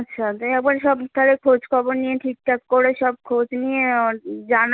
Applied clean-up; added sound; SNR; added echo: none; none; none; none.